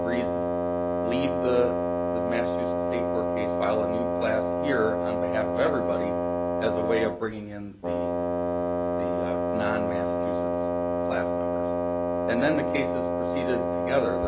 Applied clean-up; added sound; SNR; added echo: none; Wind instrument, woodwind instrument; -5 dB; none.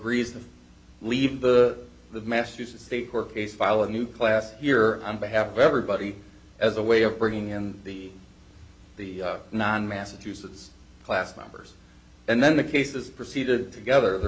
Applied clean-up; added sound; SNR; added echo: none; none; none; none.